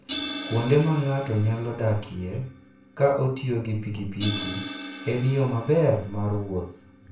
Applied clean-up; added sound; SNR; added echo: none; Crash cymbal; 11 dB; reverberation time 0.3 s.